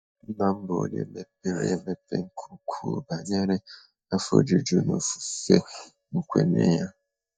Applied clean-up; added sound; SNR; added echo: neural mask model DeepFilterNet 3.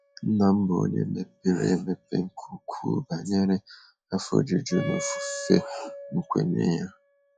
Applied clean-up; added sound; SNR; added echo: classical method log-MMSE.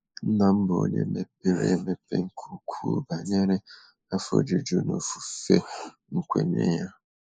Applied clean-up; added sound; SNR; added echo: neural mask model Resemble Enhance denoiser.